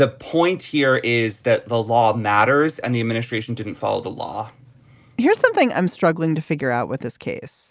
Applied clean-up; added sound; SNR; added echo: none; none; none; none.